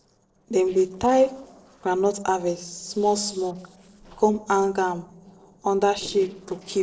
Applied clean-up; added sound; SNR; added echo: neural separator model SepFormer DNS4.